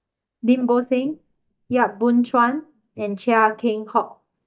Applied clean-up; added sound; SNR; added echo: neural mask model DeepFilterNet 3.